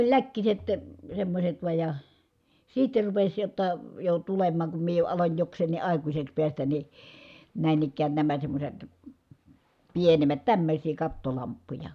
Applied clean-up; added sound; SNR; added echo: none; none; none; none.